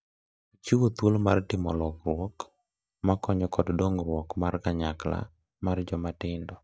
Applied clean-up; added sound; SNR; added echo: neural mask model DeepFilterNet 3.